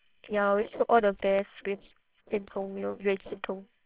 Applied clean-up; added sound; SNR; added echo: neural separator model SepFormer WHAMR!.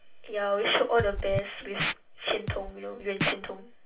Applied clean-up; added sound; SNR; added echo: none; Scratching (performance technique); 5 dB; reverberation time 0.2 s.